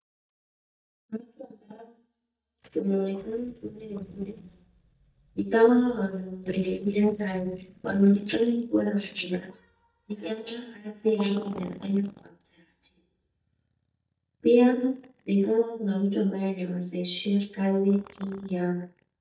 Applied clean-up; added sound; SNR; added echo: neural mask model DeepFilterNet 3.